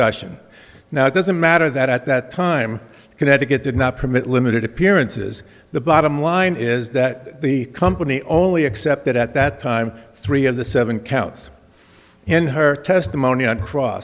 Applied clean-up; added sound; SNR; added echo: none; none; none; none.